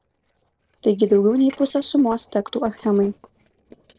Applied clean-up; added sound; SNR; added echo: neural separator model SepFormer DNS4.